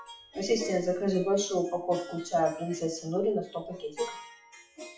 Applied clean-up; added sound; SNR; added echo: classical method WPE with log-MMSE.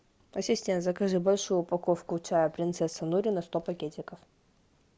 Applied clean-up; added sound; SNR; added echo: none; none; none; none.